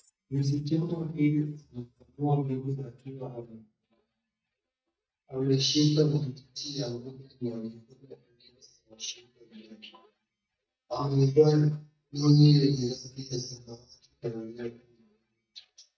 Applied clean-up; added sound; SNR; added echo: neural mask model DeepFilterNet 3.